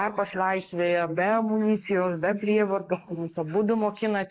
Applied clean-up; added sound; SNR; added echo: neural mask model Resemble Enhance denoiser.